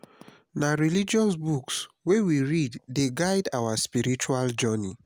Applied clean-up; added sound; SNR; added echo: none; none; none; none.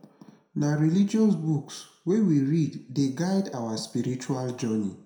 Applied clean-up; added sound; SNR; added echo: none; none; none; reverberation time 0.6 s.